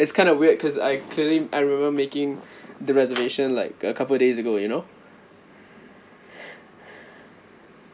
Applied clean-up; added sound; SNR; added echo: none; none; none; none.